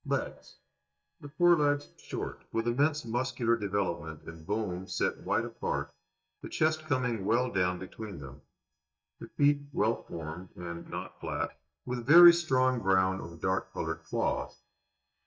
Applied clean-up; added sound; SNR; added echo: neural mask model DeepFilterNet 3.